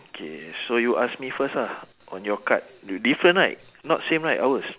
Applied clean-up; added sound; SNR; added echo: none; none; none; none.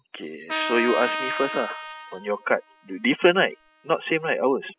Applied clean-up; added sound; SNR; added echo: classical method spectral subtraction.